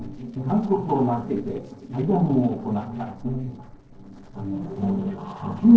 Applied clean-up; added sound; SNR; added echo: neural separator model SepFormer DNS4.